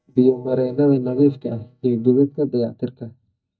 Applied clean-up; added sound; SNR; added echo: neural mask model DeepFilterNet 3.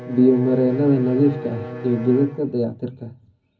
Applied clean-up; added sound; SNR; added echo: none; Bowed string instrument; 14 dB; reverberation time 0.4 s.